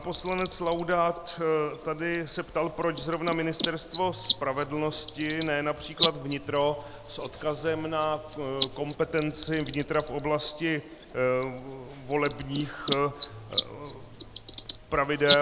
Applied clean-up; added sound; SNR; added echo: none; Bird; -5 dB; none.